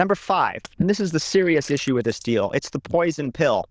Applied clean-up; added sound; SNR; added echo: neural diffusion model UNIVERSE++.